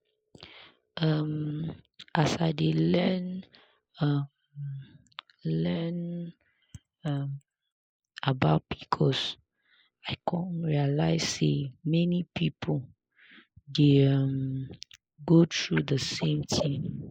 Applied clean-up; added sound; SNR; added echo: neural mask model Resemble Enhance denoiser.